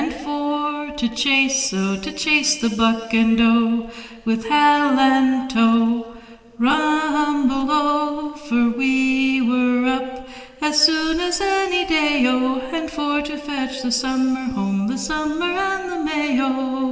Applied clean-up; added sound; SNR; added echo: neural separator model SepFormer DNS4.